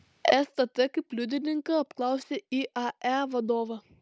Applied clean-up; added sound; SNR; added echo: none; none; none; none.